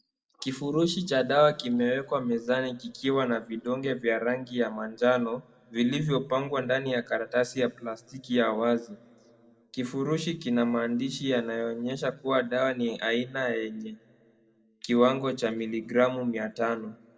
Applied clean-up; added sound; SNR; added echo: none; none; none; reverberation time 1.5 s.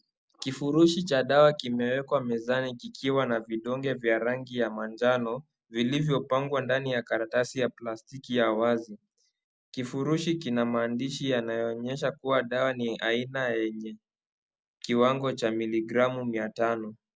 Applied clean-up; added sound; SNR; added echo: none; none; none; none.